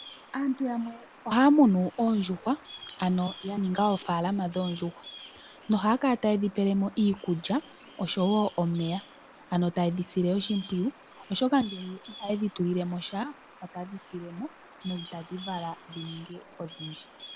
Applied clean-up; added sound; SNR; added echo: none; Bird vocalization, bird call, bird song; 20 dB; none.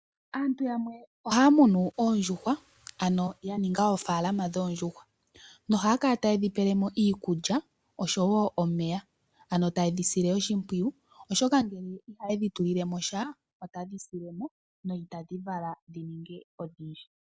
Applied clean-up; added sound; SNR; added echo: none; none; none; none.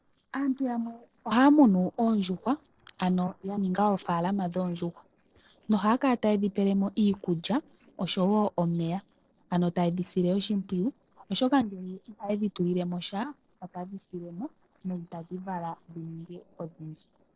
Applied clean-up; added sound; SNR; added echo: neural separator model SepFormer DNS4.